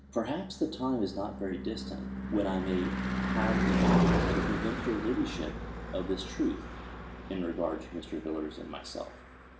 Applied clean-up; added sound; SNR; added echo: none; Car passing by / Engine / Truck; -2 dB; reverberation time 0.7 s.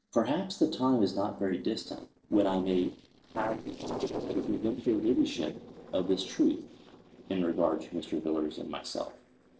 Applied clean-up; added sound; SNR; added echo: neural separator model SepFormer DNS4.